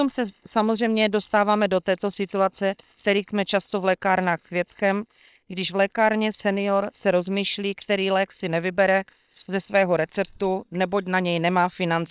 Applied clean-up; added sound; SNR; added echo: neural separator model SepFormer WHAM!.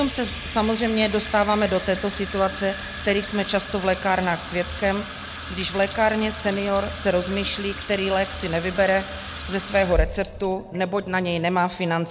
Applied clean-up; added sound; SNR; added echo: none; Sink (filling or washing) / Water tap, faucet; 9 dB; none.